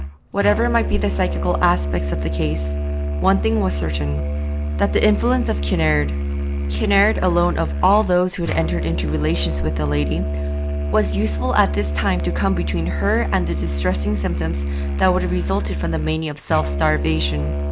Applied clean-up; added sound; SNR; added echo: none; Musical instrument; 0 dB; none.